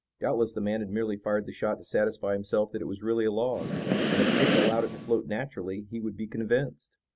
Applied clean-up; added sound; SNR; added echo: none; Breathing; -3 dB; none.